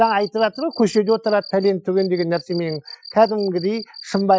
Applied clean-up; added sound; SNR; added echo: classical method Wiener filter.